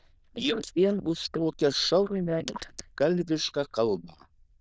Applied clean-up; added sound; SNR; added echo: neural diffusion model UNIVERSE++.